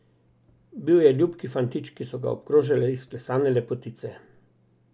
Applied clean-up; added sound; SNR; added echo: none; none; none; none.